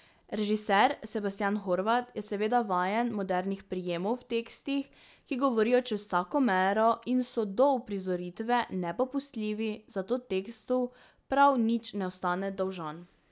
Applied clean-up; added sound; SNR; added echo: none; none; none; none.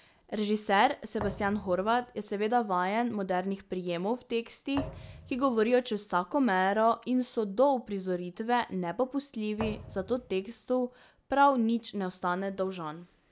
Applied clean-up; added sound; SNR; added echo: none; Thump, thud; 14 dB; none.